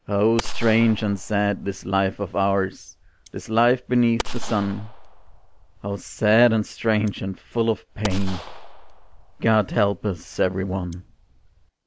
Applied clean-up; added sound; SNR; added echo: none; Gunshot, gunfire; 9 dB; none.